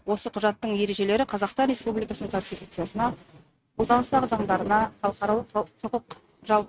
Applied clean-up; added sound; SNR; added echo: neural mask model RNNoise.